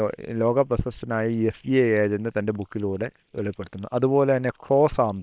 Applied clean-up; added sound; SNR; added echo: neural separator model SepFormer WHAM!.